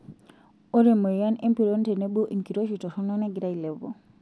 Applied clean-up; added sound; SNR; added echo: none; none; none; none.